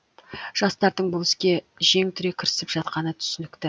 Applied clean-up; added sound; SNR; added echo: none; none; none; none.